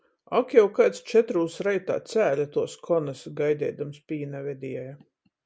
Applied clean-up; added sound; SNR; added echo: none; none; none; none.